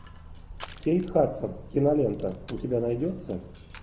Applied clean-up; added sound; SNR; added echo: none; Crushing; 17 dB; none.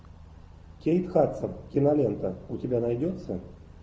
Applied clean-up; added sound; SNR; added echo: none; none; none; none.